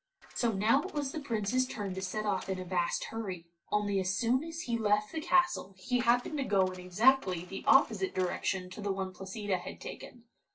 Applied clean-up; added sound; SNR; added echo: neural separator model SepFormer DNS4.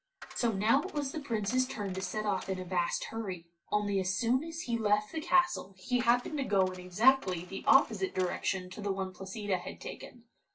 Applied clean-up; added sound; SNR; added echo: none; Coin (dropping); 19 dB; reverberation time 0.2 s.